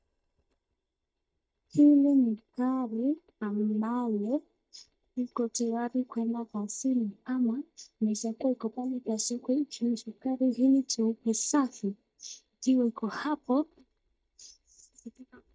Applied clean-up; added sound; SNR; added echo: neural mask model DeepFilterNet 3.